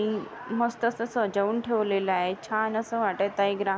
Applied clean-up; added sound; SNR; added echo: none; none; none; none.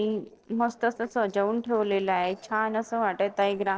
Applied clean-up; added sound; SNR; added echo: neural separator model SepFormer DNS4.